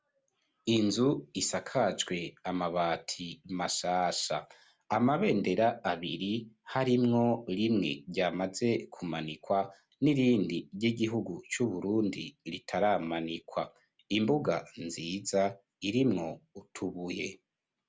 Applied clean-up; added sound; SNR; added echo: none; none; none; none.